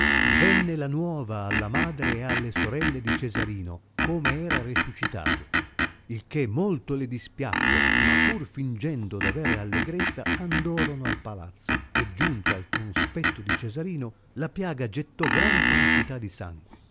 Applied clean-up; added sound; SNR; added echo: none; Screech; -4 dB; none.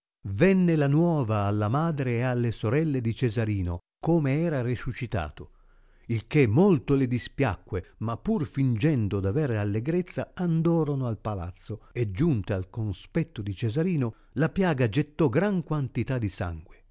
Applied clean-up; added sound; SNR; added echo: none; none; none; none.